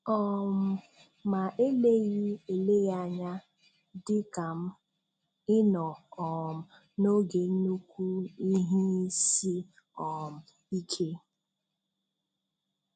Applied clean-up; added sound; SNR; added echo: none; none; none; none.